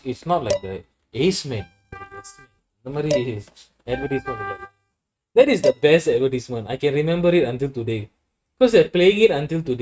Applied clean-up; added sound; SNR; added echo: neural mask model RNNoise.